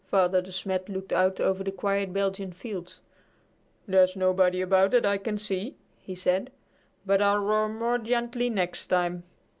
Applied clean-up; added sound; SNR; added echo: none; none; none; none.